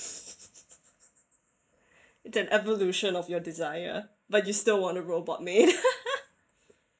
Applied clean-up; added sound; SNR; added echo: neural mask model Resemble Enhance denoiser.